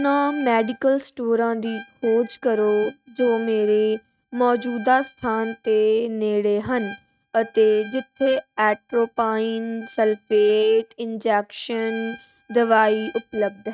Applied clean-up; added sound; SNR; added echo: neural mask model RNNoise.